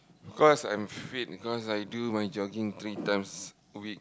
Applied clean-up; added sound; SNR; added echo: none; none; none; none.